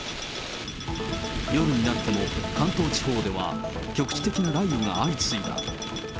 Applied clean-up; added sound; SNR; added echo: none; Bell; 14 dB; none.